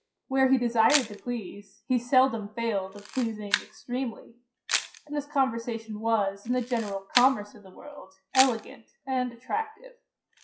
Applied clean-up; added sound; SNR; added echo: classical method WPE with log-MMSE.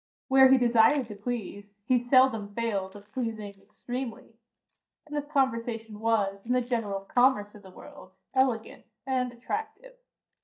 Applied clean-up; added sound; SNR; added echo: neural mask model DeepFilterNet 3.